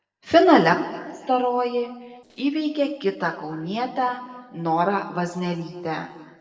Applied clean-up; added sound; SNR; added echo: neural separator model SepFormer DNS4.